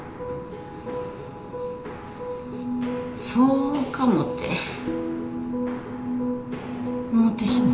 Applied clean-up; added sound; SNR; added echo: none; Walk, footsteps; 14 dB; reverberation time 0.5 s.